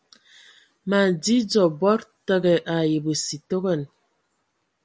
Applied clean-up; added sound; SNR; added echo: none; none; none; none.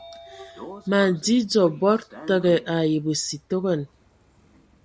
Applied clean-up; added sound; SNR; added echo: none; Sliding door / Train; 20 dB; none.